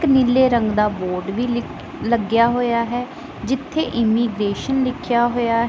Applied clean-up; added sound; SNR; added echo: none; none; none; none.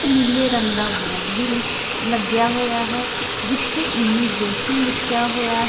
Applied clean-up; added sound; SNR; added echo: none; Sink (filling or washing) / Water tap, faucet; 0 dB; reverberation time 1.1 s.